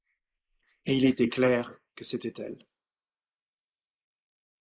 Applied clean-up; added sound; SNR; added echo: neural mask model Resemble Enhance denoiser.